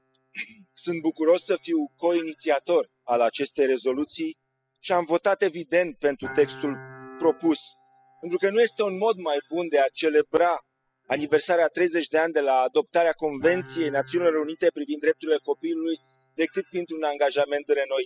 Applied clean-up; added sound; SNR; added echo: classical method spectral subtraction.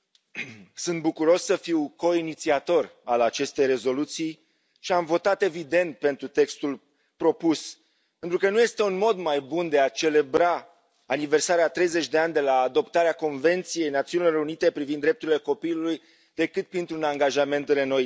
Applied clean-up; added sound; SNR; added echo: none; none; none; none.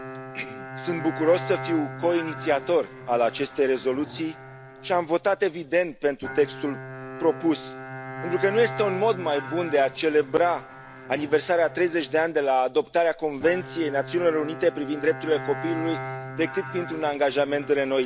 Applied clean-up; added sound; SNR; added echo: none; Bowed string instrument; 12 dB; none.